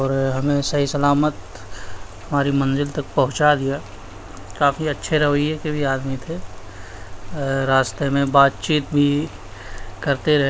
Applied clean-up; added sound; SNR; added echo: none; Rain; 13 dB; none.